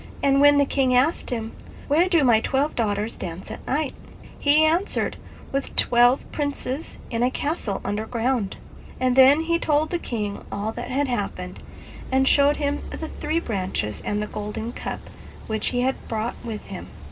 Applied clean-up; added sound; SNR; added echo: none; Car passing by / Idling / Accelerating, revving, vroom; 13 dB; reverberation time 0.2 s.